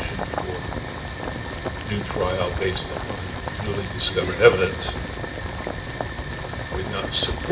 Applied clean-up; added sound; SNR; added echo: none; Boiling; 0 dB; reverberation time 2.3 s.